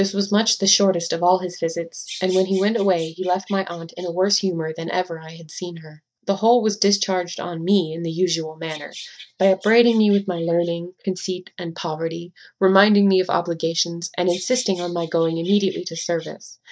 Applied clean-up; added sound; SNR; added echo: neural mask model DeepFilterNet 3.